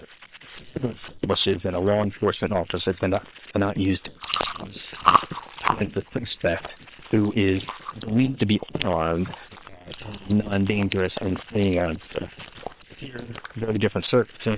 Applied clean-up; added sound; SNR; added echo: neural separator model SepFormer WHAM!.